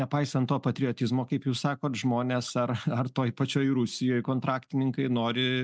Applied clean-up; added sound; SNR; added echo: none; none; none; none.